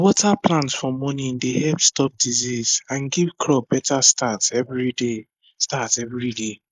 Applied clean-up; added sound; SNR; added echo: neural mask model Resemble Enhance denoiser.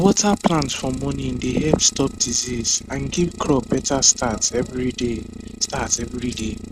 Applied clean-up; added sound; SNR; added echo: neural mask model RNNoise.